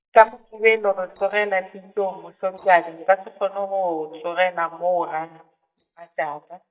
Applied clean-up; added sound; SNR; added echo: neural mask model DeepFilterNet 3.